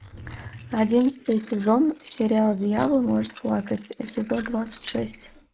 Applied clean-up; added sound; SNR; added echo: neural mask model Resemble Enhance denoiser.